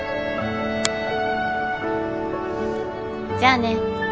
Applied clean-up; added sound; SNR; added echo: none; Finger snapping; 12 dB; none.